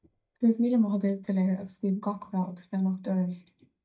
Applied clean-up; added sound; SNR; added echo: neural mask model DeepFilterNet 3.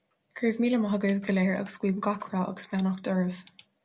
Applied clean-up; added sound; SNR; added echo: none; none; none; none.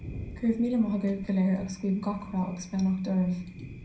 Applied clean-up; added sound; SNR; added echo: none; Thunder; 15 dB; reverberation time 0.6 s.